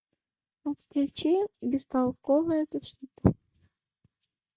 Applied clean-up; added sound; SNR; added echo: neural mask model DeepFilterNet 3.